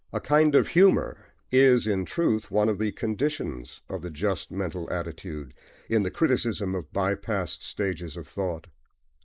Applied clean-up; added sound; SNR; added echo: neural mask model Resemble Enhance denoiser.